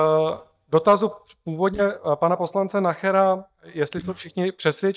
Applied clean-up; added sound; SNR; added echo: neural mask model DeepFilterNet 3.